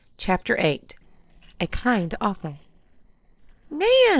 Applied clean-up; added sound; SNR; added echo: neural separator model SepFormer DNS4.